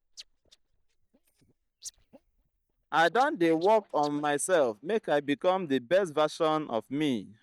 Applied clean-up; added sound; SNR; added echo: neural mask model DeepFilterNet 3.